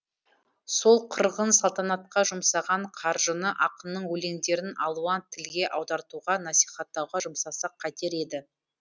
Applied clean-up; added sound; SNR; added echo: none; none; none; none.